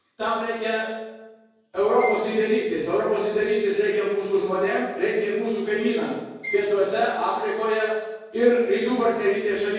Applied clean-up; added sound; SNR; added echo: none; Bowed string instrument; 15 dB; reverberation time 1.3 s.